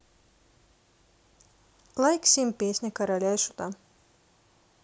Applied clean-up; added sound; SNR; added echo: none; none; none; none.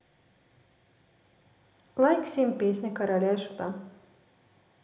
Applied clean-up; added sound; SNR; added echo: none; none; none; reverberation time 1.1 s.